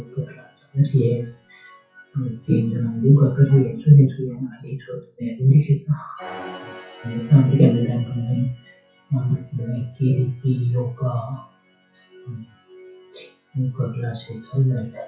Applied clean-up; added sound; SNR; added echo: classical method WPE with log-MMSE.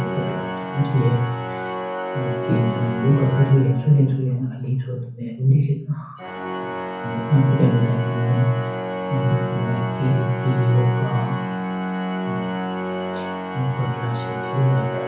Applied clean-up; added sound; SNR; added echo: none; Organ; 6 dB; reverberation time 0.6 s.